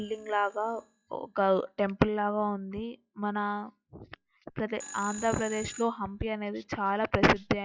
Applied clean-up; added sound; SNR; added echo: classical method log-MMSE.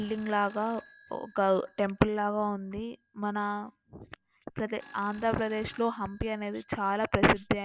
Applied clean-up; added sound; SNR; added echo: none; Telephone; 18 dB; none.